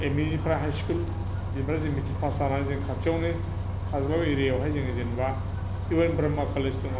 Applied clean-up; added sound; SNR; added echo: none; Bus; 1 dB; none.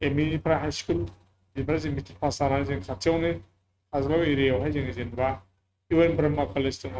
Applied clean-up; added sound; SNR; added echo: neural mask model RNNoise.